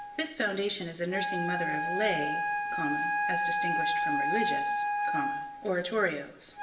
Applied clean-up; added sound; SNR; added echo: none; Wind instrument, woodwind instrument; -2 dB; reverberation time 0.7 s.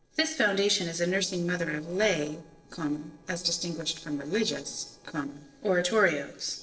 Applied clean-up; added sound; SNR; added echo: neural separator model SepFormer DNS4.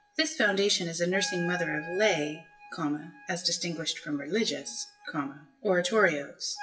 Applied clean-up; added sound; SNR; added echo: classical method WPE with log-MMSE.